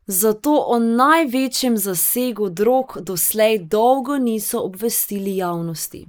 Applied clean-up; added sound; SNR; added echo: neural mask model Resemble Enhance denoiser.